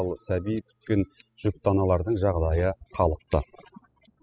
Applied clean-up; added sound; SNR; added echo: classical method spectral subtraction.